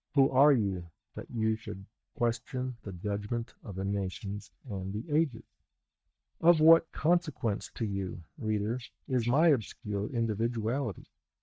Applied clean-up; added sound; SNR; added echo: neural mask model DeepFilterNet 3.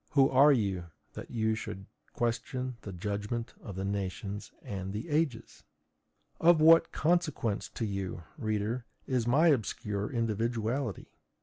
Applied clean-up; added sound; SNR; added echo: none; none; none; none.